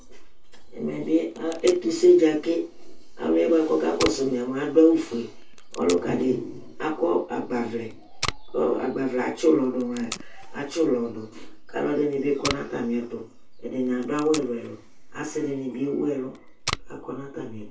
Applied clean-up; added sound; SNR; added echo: none; Packing tape, duct tape; 16 dB; reverberation time 0.2 s.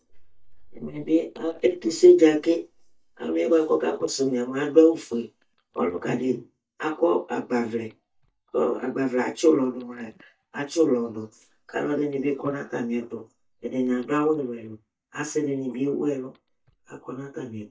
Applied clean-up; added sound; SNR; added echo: neural mask model DeepFilterNet 3.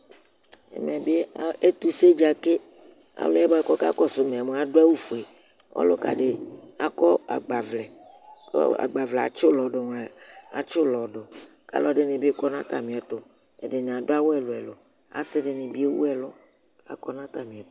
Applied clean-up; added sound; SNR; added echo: none; none; none; none.